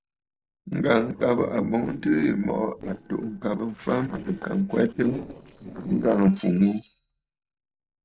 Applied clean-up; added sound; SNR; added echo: neural separator model SepFormer DNS4.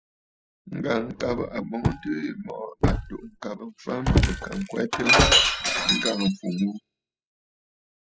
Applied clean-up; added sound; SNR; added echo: classical method spectral subtraction.